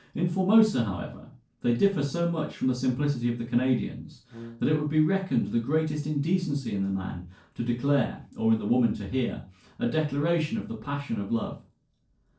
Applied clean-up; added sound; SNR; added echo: neural separator model SepFormer DNS4.